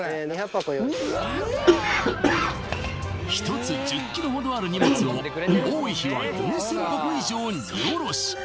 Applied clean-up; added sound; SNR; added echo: none; Cough; 2 dB; none.